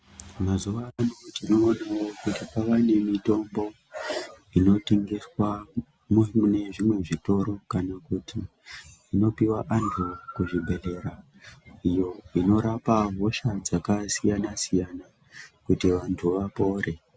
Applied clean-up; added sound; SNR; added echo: none; none; none; none.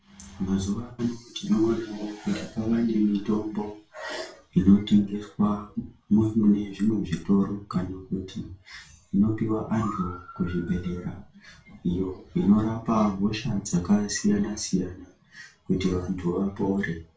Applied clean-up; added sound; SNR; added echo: none; none; none; reverberation time 0.3 s.